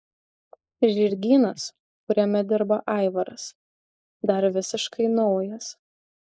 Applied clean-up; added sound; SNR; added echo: neural mask model Resemble Enhance denoiser.